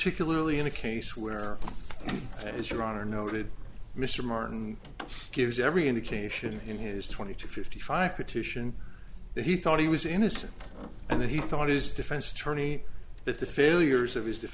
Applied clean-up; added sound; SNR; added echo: none; Door; 16 dB; none.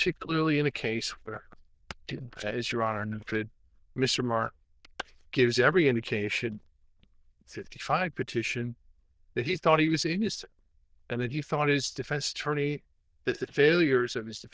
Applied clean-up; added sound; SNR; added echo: neural diffusion model UNIVERSE++.